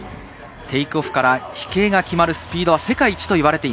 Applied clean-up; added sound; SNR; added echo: none; none; none; none.